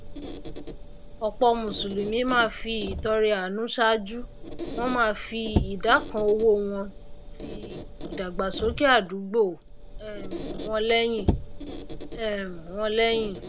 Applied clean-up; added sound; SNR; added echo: none; Squeak; 8 dB; none.